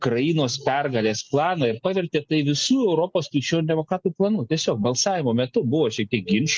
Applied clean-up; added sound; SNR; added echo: none; none; none; none.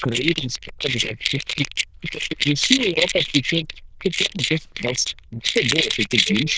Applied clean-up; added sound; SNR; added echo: neural diffusion model UNIVERSE++.